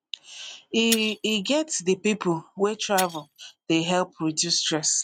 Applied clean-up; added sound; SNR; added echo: neural mask model RNNoise.